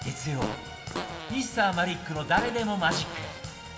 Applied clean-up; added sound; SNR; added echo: none; Fart; 9 dB; reverberation time 1.5 s.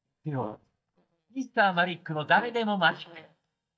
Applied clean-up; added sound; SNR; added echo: neural mask model DeepFilterNet 3.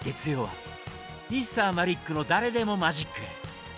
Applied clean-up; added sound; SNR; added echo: none; none; none; none.